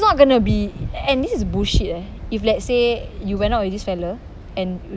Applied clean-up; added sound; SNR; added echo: none; none; none; none.